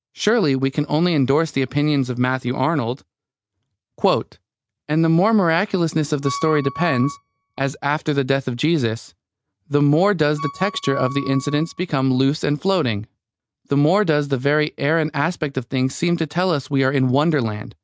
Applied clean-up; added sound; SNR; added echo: neural mask model RNNoise.